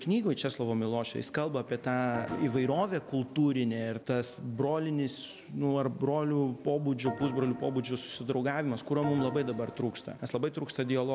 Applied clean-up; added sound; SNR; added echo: none; Organ; 11 dB; none.